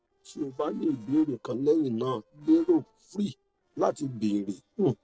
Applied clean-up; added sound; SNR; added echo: neural separator model SepFormer DNS4.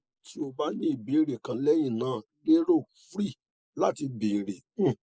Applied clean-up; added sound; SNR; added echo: neural mask model Resemble Enhance denoiser.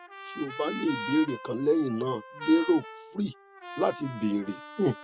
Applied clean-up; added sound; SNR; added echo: none; Trumpet; 12 dB; none.